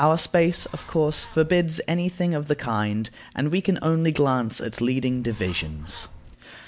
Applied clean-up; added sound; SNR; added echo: none; Bird; 19 dB; none.